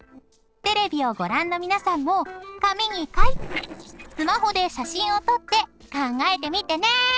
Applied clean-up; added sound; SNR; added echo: neural separator model SepFormer DNS4.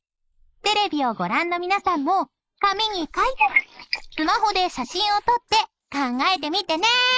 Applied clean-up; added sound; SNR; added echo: neural mask model Resemble Enhance denoiser.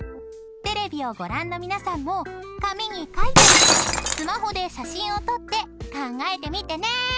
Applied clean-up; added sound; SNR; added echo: none; Shatter; -4 dB; none.